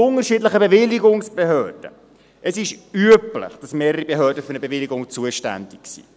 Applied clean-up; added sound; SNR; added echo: none; none; none; none.